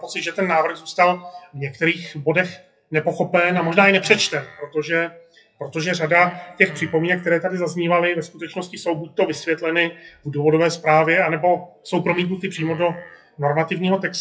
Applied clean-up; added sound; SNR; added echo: classical method WPE with log-MMSE.